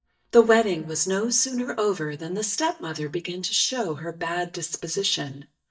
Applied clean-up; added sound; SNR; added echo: neural mask model DeepFilterNet 3.